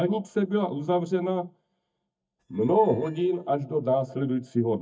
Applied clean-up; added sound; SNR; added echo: neural mask model DeepFilterNet 3.